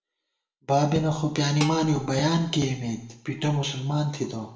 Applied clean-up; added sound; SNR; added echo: none; Dishes, pots, and pans; 13 dB; reverberation time 0.6 s.